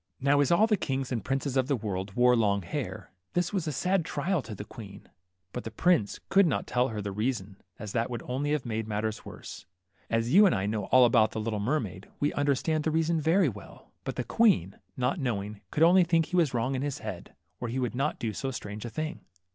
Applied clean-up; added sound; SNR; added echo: none; none; none; none.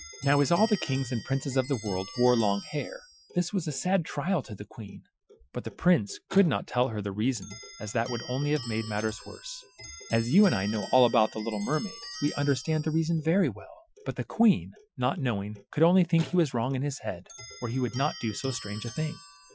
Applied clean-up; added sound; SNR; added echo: classical method Wiener filter.